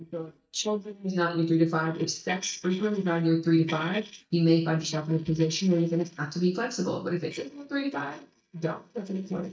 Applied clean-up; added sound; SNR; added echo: neural mask model DeepFilterNet 3.